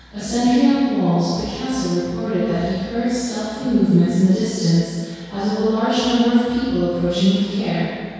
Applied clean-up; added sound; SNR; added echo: none; none; none; reverberation time 2.0 s.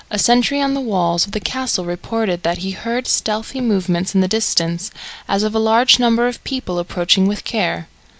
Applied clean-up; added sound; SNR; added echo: none; none; none; none.